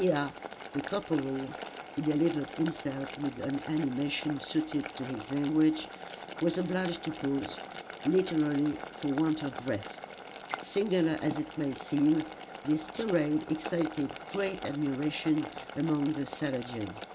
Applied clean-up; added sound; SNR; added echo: none; Boiling; 10 dB; none.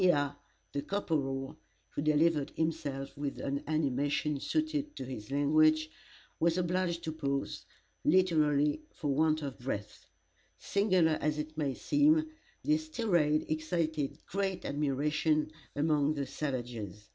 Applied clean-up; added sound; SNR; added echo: none; none; none; none.